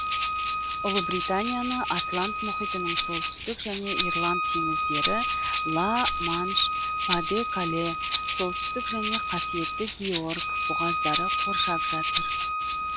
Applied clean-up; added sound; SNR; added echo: none; Rattle (instrument) + Bowed string instrument; -4 dB; none.